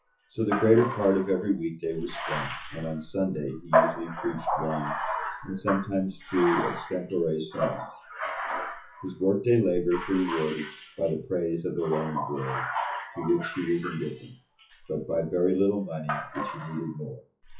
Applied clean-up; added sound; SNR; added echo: classical method WPE with log-MMSE.